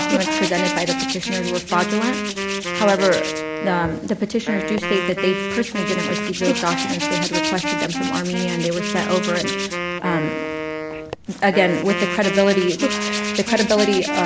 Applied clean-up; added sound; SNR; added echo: none; Hands + Wind instrument, woodwind instrument; 2 dB; none.